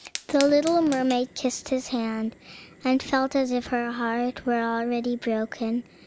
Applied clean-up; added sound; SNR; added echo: none; Fire; 18 dB; none.